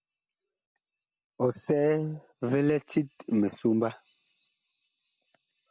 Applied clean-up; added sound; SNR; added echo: none; none; none; none.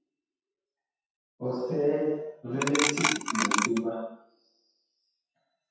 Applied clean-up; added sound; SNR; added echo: classical method WPE with log-MMSE.